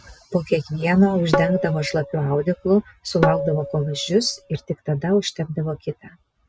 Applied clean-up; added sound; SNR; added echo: none; Tabla; 5 dB; none.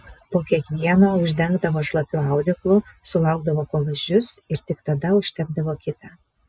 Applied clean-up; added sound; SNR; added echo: none; none; none; none.